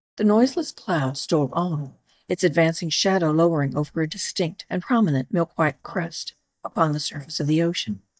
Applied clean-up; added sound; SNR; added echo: neural mask model DeepFilterNet 3.